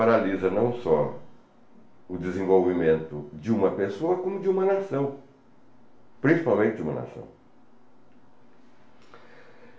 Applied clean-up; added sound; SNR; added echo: none; none; none; reverberation time 0.4 s.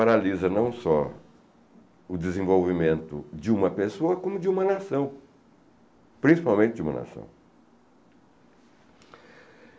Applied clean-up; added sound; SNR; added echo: none; none; none; none.